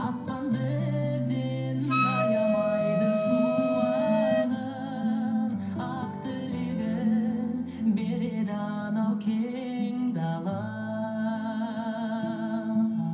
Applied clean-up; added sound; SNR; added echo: none; Wind instrument, woodwind instrument; 0 dB; reverberation time 0.6 s.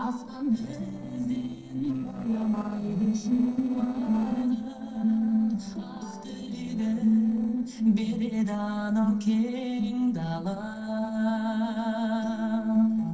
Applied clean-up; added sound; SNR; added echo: neural separator model SepFormer DNS4.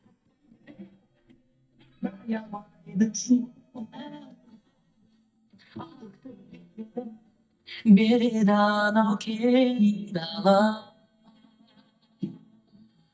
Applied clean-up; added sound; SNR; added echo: neural mask model DeepFilterNet 3.